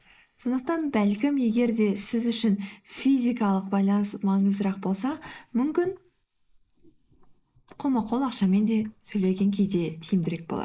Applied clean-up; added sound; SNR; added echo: neural mask model Resemble Enhance denoiser.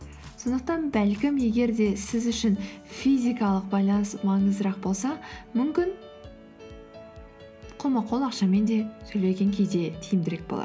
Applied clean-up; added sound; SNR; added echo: none; none; none; none.